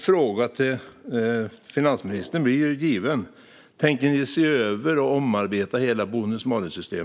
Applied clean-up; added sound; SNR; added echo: neural mask model Resemble Enhance denoiser.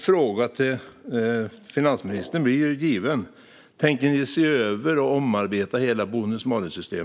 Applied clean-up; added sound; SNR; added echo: none; Brass instrument; 20 dB; none.